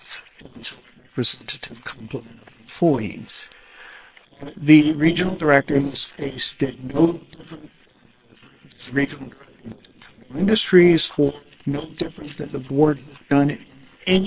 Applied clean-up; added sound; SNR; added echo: neural separator model SepFormer WHAM!.